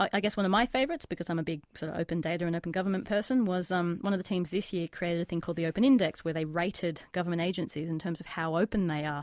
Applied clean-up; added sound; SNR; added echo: none; none; none; none.